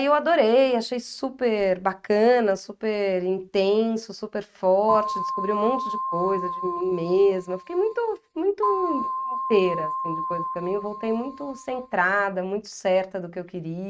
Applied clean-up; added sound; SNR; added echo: neural mask model RNNoise.